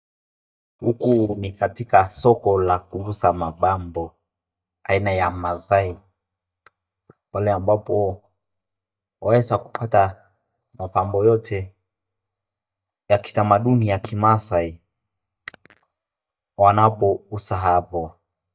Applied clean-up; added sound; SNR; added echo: neural mask model DeepFilterNet 3.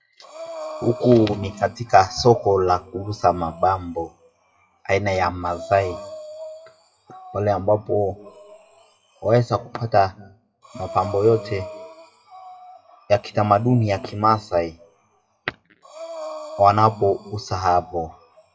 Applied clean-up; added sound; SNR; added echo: classical method WPE with log-MMSE.